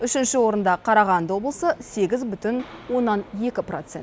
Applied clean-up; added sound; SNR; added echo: none; none; none; none.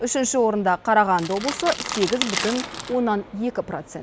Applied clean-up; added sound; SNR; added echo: none; Crackle; 7 dB; none.